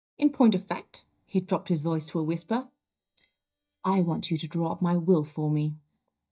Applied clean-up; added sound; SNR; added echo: neural mask model DeepFilterNet 3.